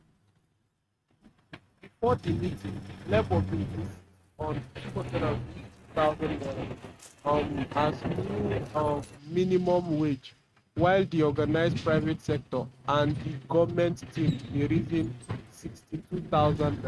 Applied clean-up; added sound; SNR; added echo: neural mask model RNNoise.